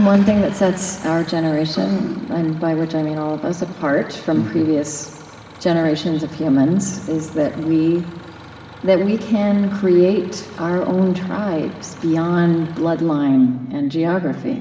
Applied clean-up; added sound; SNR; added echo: none; Idling / Engine starting; 20 dB; reverberation time 1.6 s.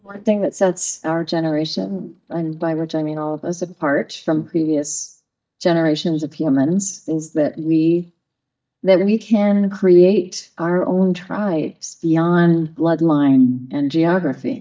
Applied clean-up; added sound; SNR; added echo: neural mask model DeepFilterNet 3.